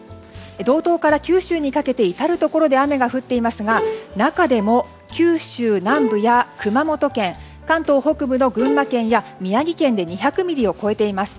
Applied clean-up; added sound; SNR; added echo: none; Bowed string instrument; 8 dB; none.